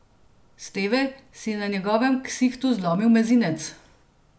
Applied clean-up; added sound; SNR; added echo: none; none; none; none.